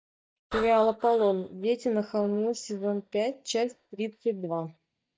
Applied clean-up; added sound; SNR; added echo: neural mask model DeepFilterNet 3.